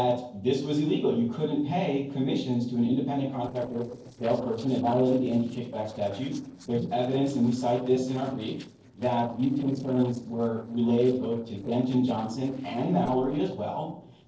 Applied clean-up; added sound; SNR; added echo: neural separator model SepFormer DNS4.